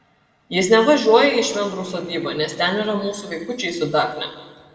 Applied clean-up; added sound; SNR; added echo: neural separator model SepFormer DNS4.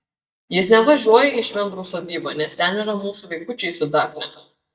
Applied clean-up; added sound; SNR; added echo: neural mask model DeepFilterNet 3.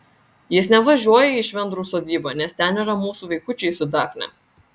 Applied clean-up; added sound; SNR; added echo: none; none; none; none.